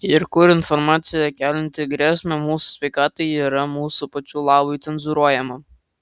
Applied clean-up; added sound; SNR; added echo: none; none; none; none.